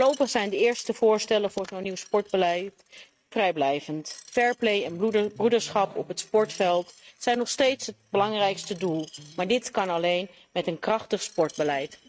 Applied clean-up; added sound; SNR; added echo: neural mask model RNNoise.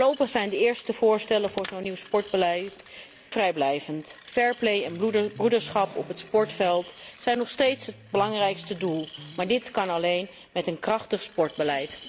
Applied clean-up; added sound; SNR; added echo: none; Screech + Electric guitar; 18 dB; none.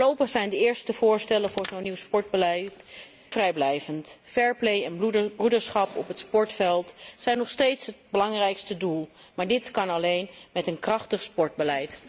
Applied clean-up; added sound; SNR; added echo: none; none; none; none.